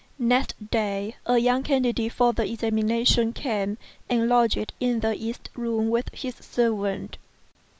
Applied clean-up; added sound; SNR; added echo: none; none; none; none.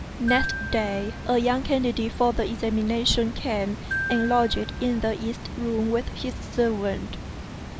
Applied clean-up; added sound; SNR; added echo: none; Water + Glockenspiel; 8 dB; none.